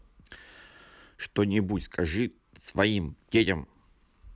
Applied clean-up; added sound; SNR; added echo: none; none; none; none.